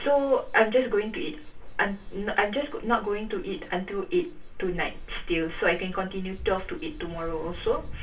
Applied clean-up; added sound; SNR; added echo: none; Ocean; 12 dB; reverberation time 0.2 s.